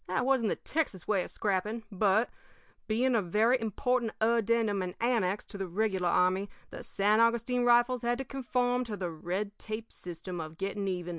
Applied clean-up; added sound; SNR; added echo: none; none; none; none.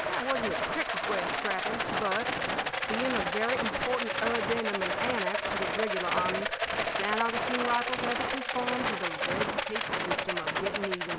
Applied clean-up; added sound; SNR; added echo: none; Rattle; -3 dB; none.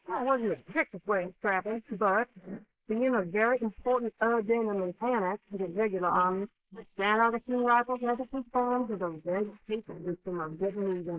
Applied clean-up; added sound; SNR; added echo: neural mask model Resemble Enhance denoiser.